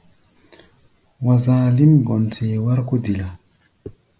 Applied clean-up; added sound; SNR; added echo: none; none; none; none.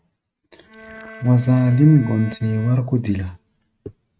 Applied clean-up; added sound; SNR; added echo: neural mask model RNNoise.